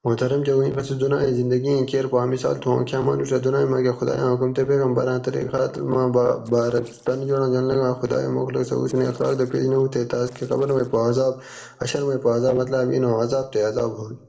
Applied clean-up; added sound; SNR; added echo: neural separator model SepFormer DNS4.